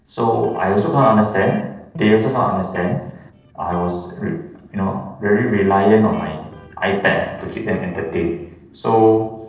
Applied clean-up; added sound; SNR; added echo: neural separator model SepFormer DNS4.